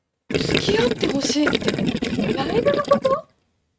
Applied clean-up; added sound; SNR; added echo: neural mask model RNNoise.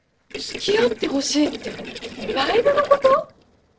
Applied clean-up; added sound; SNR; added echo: neural separator model SepFormer DNS4.